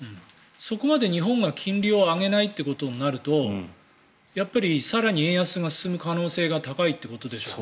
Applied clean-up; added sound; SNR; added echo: none; none; none; none.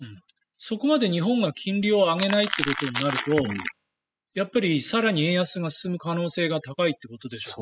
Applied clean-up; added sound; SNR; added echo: classical method spectral subtraction.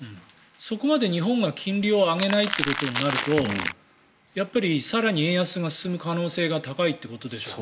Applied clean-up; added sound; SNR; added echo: none; Crackle; 4 dB; none.